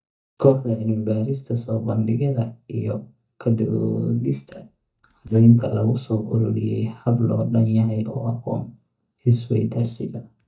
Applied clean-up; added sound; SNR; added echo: neural mask model DeepFilterNet 3.